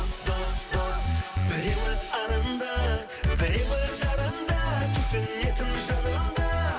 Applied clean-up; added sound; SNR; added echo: none; Wind instrument, woodwind instrument; 16 dB; none.